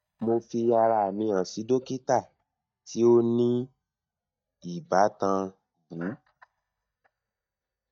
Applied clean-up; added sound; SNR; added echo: neural mask model DeepFilterNet 3.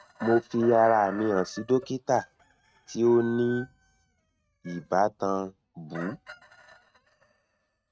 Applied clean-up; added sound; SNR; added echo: neural mask model RNNoise.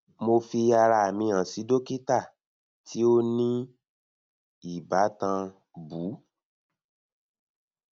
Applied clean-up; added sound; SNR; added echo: none; none; none; none.